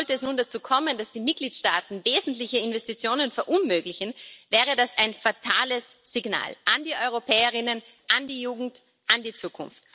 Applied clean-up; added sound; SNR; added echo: none; none; none; none.